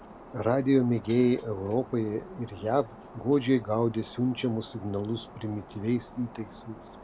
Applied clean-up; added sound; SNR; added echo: none; Shatter; 19 dB; none.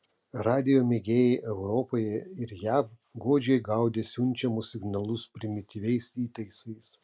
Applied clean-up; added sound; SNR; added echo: none; none; none; none.